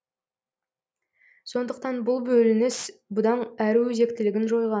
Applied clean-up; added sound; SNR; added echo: none; none; none; none.